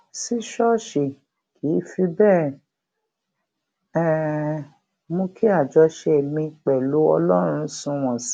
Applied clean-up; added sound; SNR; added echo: none; none; none; none.